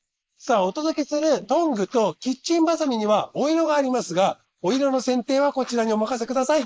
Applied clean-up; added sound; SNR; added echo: neural mask model Resemble Enhance denoiser.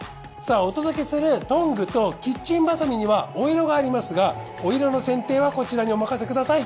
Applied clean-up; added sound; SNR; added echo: none; none; none; none.